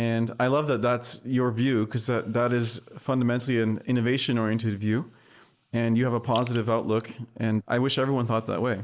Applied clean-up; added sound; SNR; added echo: neural mask model Resemble Enhance denoiser.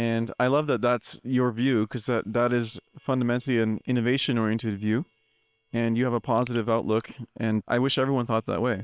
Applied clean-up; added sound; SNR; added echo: neural separator model SepFormer WHAM!.